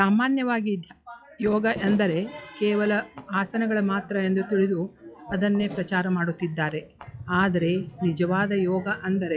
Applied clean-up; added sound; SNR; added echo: classical method log-MMSE.